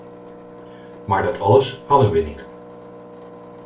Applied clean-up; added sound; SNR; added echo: none; Engine; 18 dB; reverberation time 0.3 s.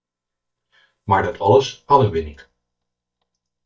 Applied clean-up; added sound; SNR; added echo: neural mask model DeepFilterNet 3.